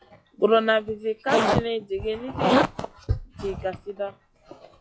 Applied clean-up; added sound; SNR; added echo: classical method log-MMSE.